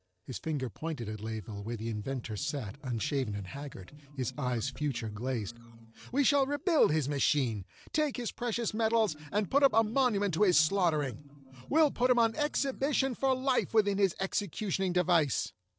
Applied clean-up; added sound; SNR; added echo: neural separator model SepFormer DNS4.